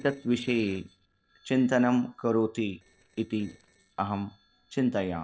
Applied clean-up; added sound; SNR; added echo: neural separator model SepFormer DNS4.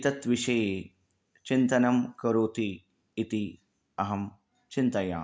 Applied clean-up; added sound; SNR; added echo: none; none; none; none.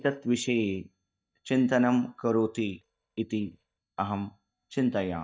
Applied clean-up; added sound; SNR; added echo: neural mask model DeepFilterNet 3.